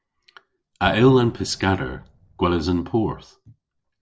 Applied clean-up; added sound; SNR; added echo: neural separator model SepFormer DNS4.